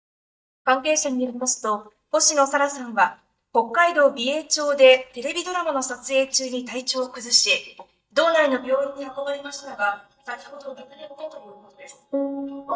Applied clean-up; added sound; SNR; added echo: neural mask model DeepFilterNet 3.